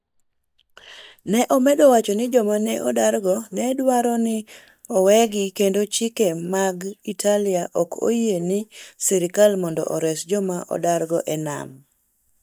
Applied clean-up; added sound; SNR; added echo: neural mask model DeepFilterNet 3.